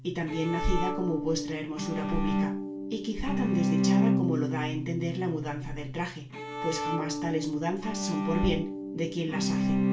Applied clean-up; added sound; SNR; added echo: none; Bowed string instrument; -1 dB; reverberation time 0.3 s.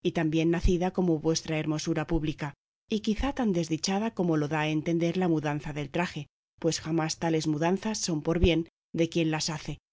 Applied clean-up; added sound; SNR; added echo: none; none; none; none.